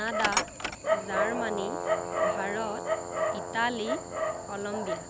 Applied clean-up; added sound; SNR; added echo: none; Dog; -4 dB; none.